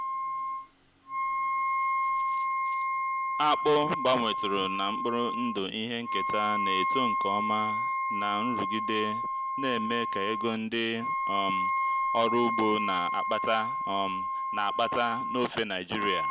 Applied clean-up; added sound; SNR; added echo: none; Wind instrument, woodwind instrument; -1 dB; none.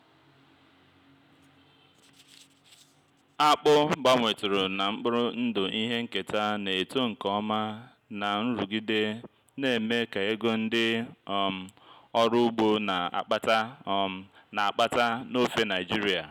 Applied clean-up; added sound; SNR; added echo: none; none; none; none.